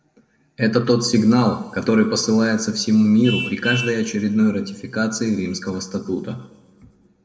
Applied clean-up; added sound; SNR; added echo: none; Vehicle horn, car horn, honking; 18 dB; reverberation time 1.1 s.